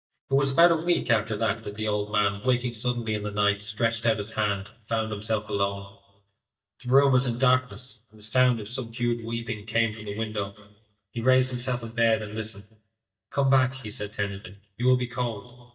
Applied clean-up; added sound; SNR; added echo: neural mask model DeepFilterNet 3.